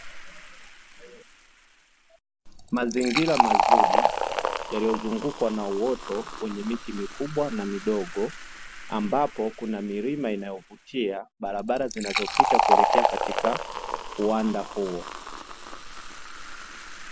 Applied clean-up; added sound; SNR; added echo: none; Fill (with liquid); -1 dB; none.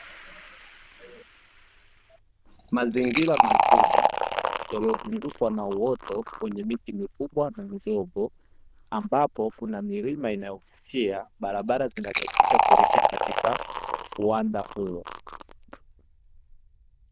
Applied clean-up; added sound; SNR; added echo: neural diffusion model UNIVERSE++.